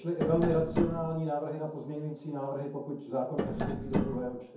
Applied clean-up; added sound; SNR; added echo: none; Tap; 0 dB; reverberation time 0.6 s.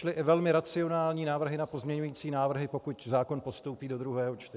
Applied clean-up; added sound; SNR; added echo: none; none; none; none.